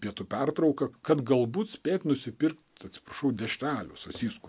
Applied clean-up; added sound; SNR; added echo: none; none; none; none.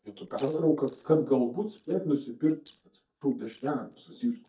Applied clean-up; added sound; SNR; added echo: neural mask model DeepFilterNet 3.